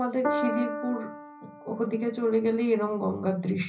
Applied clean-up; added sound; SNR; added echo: none; Piano; 7 dB; reverberation time 0.5 s.